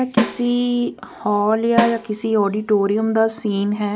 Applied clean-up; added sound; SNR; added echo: none; Snare drum; 8 dB; none.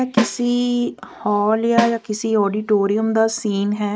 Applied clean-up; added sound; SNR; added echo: neural mask model RNNoise.